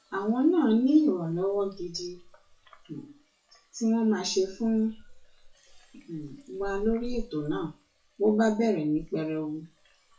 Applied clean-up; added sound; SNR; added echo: classical method WPE with log-MMSE.